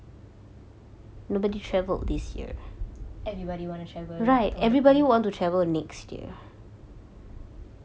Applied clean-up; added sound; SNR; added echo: none; none; none; none.